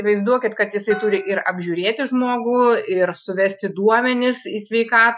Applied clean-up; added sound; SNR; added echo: classical method Wiener filter.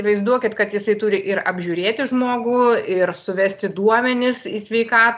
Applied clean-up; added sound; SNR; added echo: none; none; none; none.